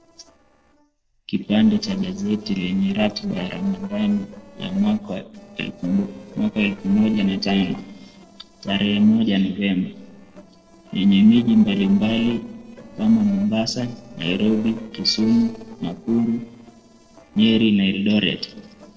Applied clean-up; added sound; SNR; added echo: neural separator model SepFormer DNS4.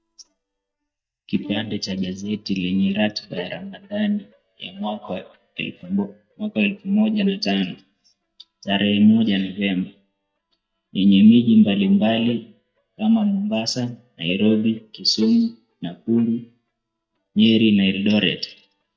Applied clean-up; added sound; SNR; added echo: neural mask model DeepFilterNet 3.